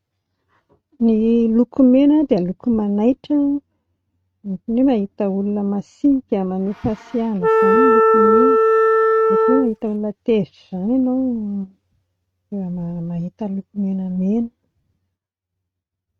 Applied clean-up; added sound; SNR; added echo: neural mask model RNNoise.